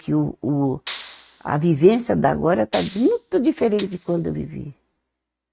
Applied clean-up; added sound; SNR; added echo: neural mask model RNNoise.